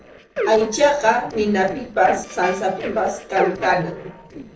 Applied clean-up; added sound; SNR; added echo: neural separator model SepFormer DNS4.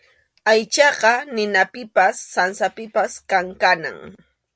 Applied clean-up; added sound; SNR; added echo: none; none; none; none.